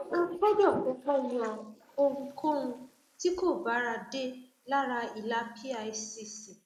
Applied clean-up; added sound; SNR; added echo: neural mask model Resemble Enhance denoiser.